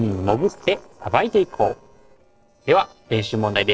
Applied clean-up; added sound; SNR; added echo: neural separator model SepFormer DNS4.